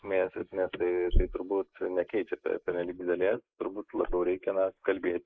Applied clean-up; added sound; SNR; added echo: neural mask model Resemble Enhance denoiser.